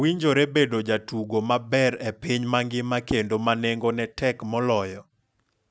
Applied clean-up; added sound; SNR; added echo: none; none; none; none.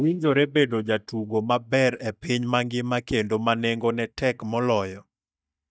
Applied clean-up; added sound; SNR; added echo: neural mask model DeepFilterNet 3.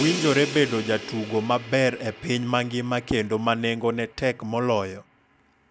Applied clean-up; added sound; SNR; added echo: none; Crash cymbal; 13 dB; none.